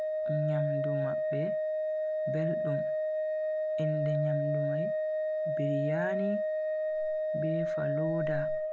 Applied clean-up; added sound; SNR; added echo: none; Organ; -4 dB; none.